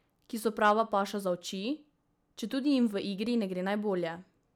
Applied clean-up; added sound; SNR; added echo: none; none; none; none.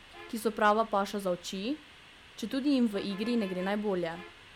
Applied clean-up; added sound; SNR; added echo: none; Bus; 19 dB; none.